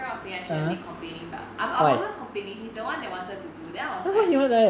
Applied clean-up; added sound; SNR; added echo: none; none; none; none.